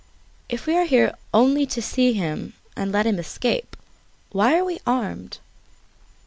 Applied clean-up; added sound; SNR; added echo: none; none; none; none.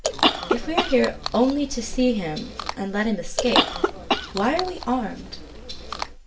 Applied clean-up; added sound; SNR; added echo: none; Chewing, mastication / Cough; 2 dB; reverberation time 0.3 s.